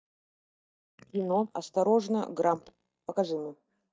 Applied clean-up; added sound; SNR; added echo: neural mask model DeepFilterNet 3.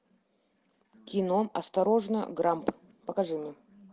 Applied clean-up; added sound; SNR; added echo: none; none; none; none.